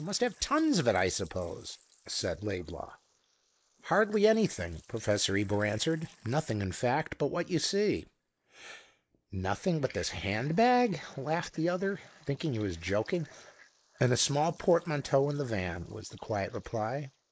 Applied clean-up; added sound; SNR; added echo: neural mask model Resemble Enhance denoiser.